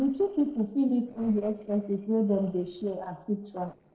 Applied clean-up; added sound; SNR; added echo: neural separator model SepFormer DNS4.